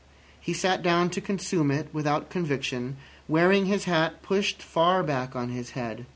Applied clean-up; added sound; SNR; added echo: none; none; none; none.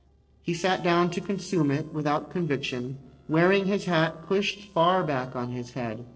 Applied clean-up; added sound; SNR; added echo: neural separator model SepFormer DNS4.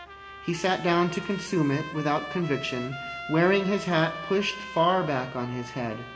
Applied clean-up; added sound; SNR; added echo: none; Trumpet; 13 dB; reverberation time 2.9 s.